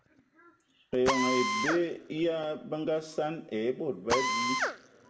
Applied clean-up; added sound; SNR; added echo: none; Drill; 3 dB; reverberation time 1.4 s.